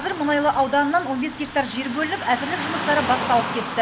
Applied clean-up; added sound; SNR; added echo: none; Car passing by / Traffic noise, roadway noise; 7 dB; none.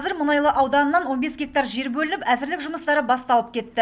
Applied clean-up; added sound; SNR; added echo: none; none; none; none.